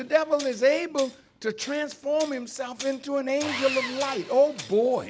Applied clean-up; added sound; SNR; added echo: none; Tools + Sawing; 13 dB; none.